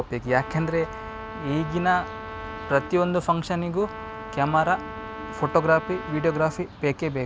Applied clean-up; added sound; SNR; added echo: none; Brass instrument; 12 dB; none.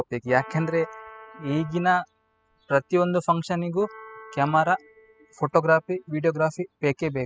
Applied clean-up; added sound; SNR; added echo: classical method spectral subtraction.